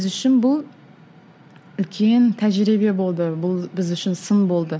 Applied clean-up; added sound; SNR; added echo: none; none; none; none.